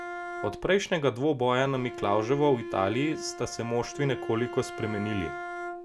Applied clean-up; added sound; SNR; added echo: none; Bowed string instrument; 10 dB; none.